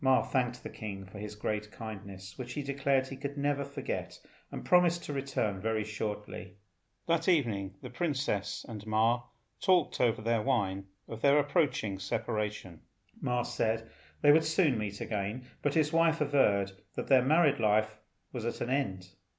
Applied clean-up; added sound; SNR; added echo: none; none; none; none.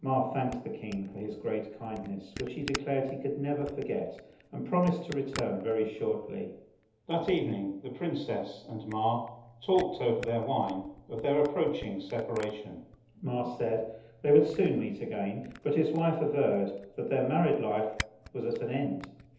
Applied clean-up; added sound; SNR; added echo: none; Camera; 18 dB; reverberation time 0.8 s.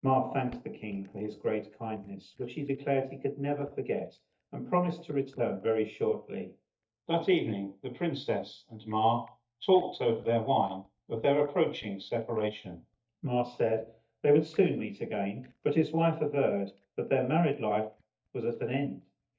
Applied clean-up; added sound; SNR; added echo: neural mask model DeepFilterNet 3.